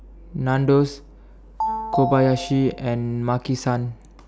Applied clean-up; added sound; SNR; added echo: none; Telephone; 7 dB; none.